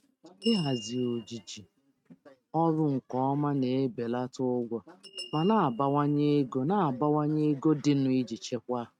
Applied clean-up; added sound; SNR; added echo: neural mask model RNNoise.